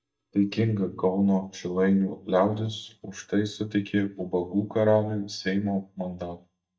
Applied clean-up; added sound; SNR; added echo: neural mask model DeepFilterNet 3.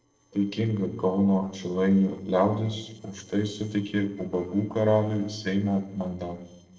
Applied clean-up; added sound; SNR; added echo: neural separator model SepFormer DNS4.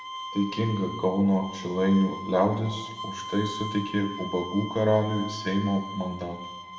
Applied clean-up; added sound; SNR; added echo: none; Bowed string instrument; 11 dB; reverberation time 0.9 s.